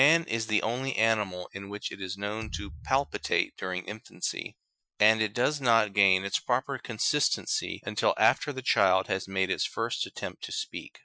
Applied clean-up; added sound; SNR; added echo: classical method Wiener filter.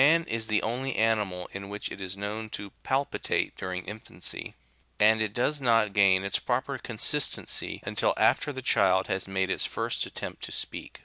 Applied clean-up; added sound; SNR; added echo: none; none; none; none.